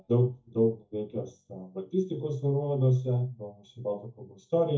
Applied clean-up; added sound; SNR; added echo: neural mask model DeepFilterNet 3.